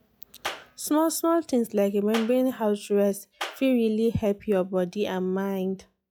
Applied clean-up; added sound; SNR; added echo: classical method log-MMSE.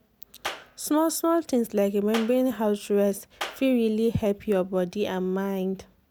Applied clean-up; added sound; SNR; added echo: none; Clapping; 15 dB; none.